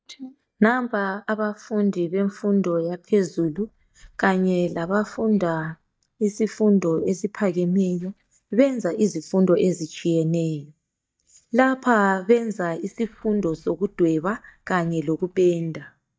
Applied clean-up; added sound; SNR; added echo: neural mask model DeepFilterNet 3.